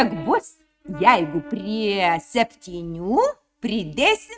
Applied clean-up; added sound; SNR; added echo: neural mask model RNNoise.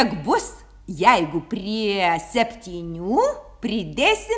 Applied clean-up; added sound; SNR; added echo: none; none; none; none.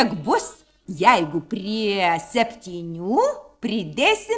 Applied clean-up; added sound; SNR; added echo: neural separator model SepFormer DNS4.